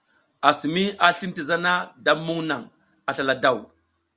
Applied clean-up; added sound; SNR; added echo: none; none; none; none.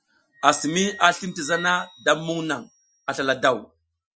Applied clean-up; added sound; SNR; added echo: classical method Wiener filter.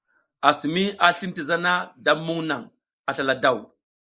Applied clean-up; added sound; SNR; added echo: neural mask model Resemble Enhance denoiser.